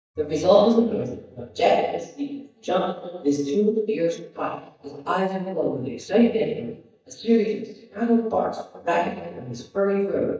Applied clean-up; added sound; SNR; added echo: neural mask model DeepFilterNet 3.